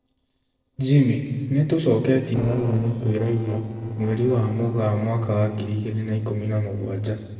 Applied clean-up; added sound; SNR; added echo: neural separator model SepFormer DNS4.